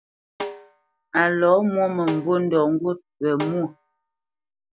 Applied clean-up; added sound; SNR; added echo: none; Snare drum; 15 dB; none.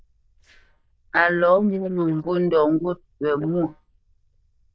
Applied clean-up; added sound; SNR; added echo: neural diffusion model UNIVERSE++.